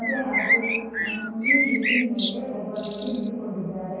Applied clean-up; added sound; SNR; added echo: none; Bird; -2 dB; reverberation time 2.0 s.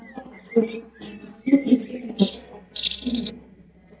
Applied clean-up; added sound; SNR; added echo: neural mask model DeepFilterNet 3.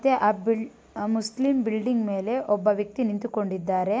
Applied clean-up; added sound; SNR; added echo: none; none; none; none.